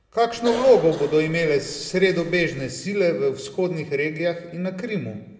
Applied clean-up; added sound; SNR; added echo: none; Cough; 13 dB; reverberation time 1.0 s.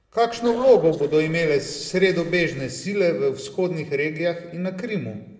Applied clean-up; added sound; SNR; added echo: neural separator model SepFormer DNS4.